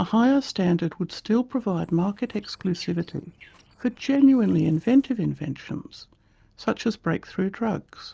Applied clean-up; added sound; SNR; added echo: neural separator model SepFormer DNS4.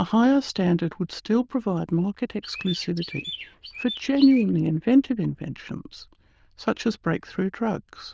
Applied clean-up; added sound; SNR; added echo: neural diffusion model UNIVERSE++.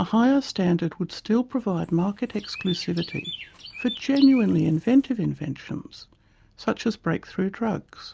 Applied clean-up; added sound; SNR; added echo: none; Chirp, tweet; 15 dB; none.